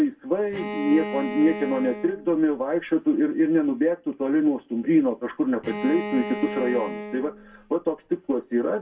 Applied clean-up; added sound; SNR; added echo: none; Bowed string instrument; 10 dB; reverberation time 0.2 s.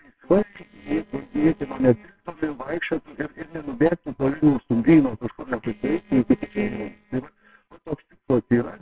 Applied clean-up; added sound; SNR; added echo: neural separator model SepFormer WHAMR!.